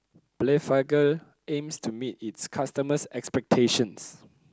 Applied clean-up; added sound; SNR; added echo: none; none; none; none.